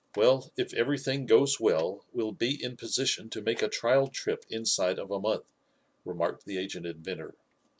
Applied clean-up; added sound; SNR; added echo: none; none; none; none.